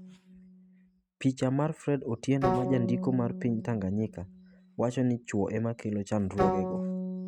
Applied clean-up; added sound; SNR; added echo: neural mask model RNNoise.